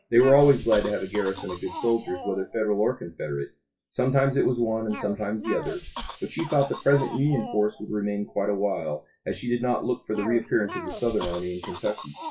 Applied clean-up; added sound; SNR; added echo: classical method WPE with log-MMSE.